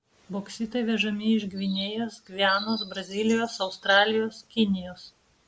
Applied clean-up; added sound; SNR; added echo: none; Chirp, tweet; 13 dB; none.